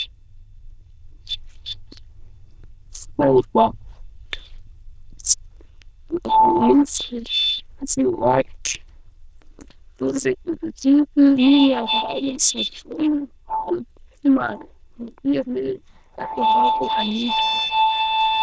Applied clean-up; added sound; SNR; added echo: neural diffusion model UNIVERSE++.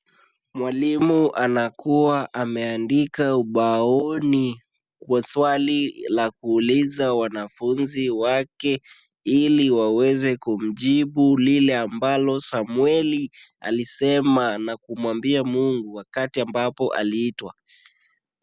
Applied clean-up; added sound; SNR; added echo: none; none; none; none.